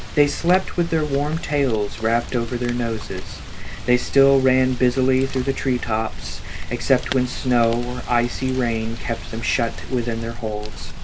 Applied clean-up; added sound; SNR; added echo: none; Rain; 6 dB; none.